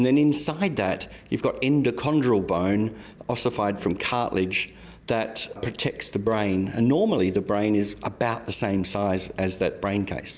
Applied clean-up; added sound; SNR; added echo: none; none; none; none.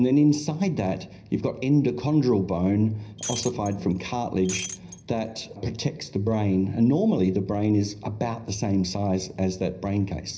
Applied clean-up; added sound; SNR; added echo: none; Shatter; 12 dB; reverberation time 0.4 s.